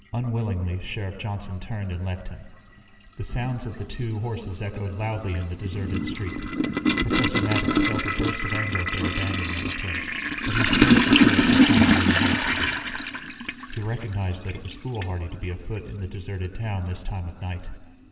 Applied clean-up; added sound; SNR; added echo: none; Toilet flush; -4 dB; reverberation time 1.9 s.